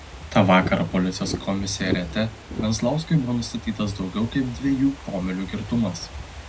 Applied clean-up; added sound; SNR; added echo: none; Fireworks / Ocean; 11 dB; none.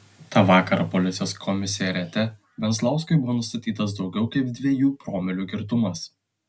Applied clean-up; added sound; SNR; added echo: none; none; none; none.